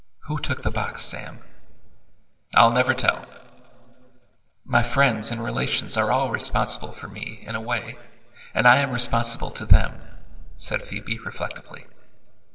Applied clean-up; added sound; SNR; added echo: none; none; none; reverberation time 2.4 s.